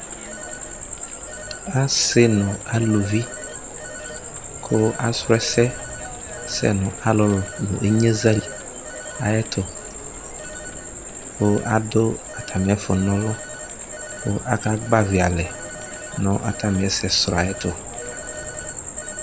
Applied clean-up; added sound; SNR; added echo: none; Telephone; 13 dB; none.